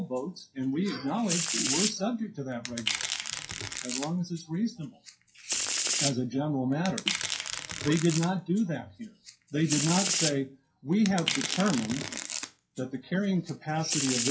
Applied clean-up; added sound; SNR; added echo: classical method WPE with log-MMSE.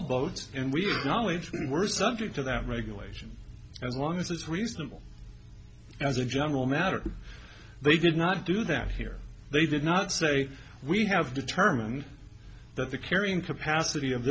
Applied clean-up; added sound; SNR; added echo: none; none; none; none.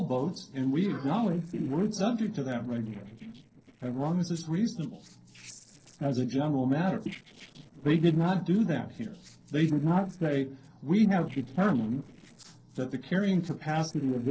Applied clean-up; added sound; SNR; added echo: neural separator model SepFormer DNS4.